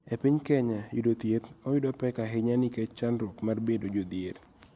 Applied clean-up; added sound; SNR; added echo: none; none; none; none.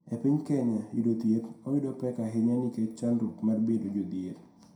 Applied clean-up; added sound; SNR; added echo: none; none; none; reverberation time 0.4 s.